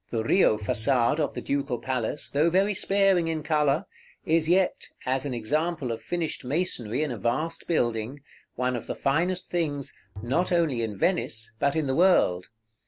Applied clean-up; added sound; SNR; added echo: none; Bowed string instrument; 19 dB; none.